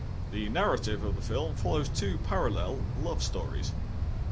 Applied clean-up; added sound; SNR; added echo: none; Wind; -3 dB; none.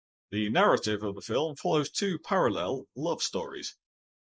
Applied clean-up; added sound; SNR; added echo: neural mask model Resemble Enhance denoiser.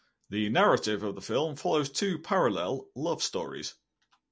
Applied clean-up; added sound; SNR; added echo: none; none; none; none.